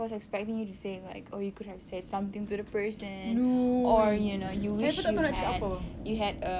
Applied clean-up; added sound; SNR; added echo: none; Fire; 12 dB; none.